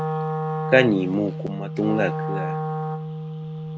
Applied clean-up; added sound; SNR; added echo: none; Wind instrument, woodwind instrument; 3 dB; none.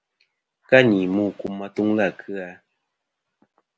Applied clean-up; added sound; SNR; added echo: none; none; none; none.